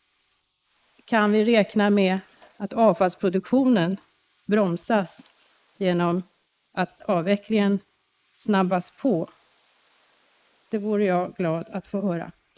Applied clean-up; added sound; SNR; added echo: neural mask model Resemble Enhance denoiser.